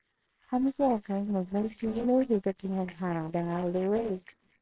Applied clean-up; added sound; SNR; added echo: neural separator model SepFormer WHAMR!.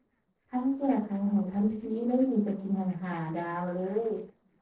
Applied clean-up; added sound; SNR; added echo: neural separator model SepFormer DNS4.